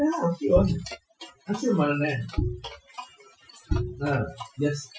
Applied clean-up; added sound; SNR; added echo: classical method Wiener filter.